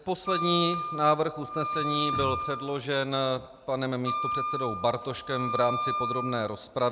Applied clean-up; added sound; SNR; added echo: none; Wind instrument, woodwind instrument; 3 dB; none.